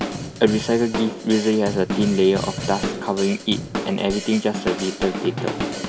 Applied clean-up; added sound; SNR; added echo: none; Drum / Drum kit; 7 dB; none.